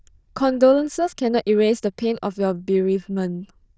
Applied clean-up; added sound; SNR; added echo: neural diffusion model UNIVERSE++.